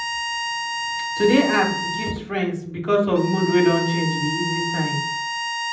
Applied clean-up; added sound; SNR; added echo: none; Bowed string instrument; 5 dB; reverberation time 0.6 s.